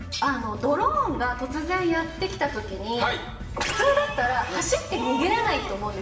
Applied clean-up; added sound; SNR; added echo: none; Bass guitar; 19 dB; reverberation time 1.4 s.